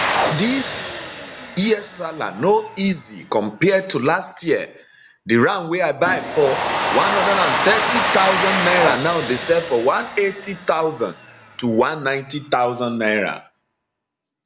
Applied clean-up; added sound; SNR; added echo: none; Domestic sounds, home sounds; 5 dB; none.